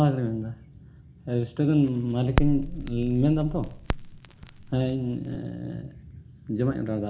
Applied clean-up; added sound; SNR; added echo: none; Crackle; 5 dB; reverberation time 0.4 s.